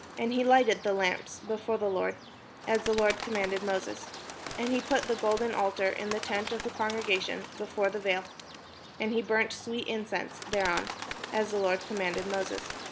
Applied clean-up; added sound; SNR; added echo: none; Bird; 11 dB; none.